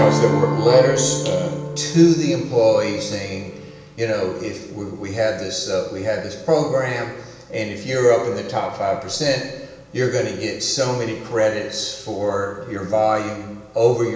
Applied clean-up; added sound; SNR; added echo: none; Strum; 10 dB; reverberation time 0.8 s.